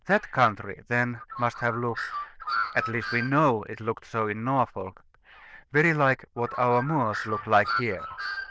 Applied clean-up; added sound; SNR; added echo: neural diffusion model UNIVERSE++.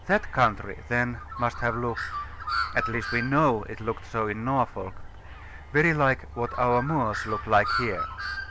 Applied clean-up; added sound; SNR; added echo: none; Bird; 8 dB; none.